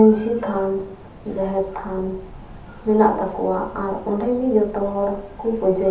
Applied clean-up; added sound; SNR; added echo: none; Train; 18 dB; reverberation time 0.7 s.